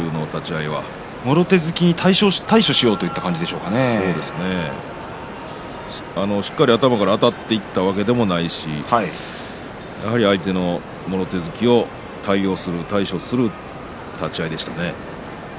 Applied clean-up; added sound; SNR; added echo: none; none; none; none.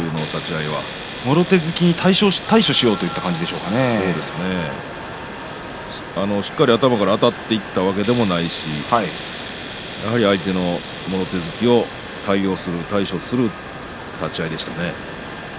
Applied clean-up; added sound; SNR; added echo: none; Domestic sounds, home sounds; 16 dB; none.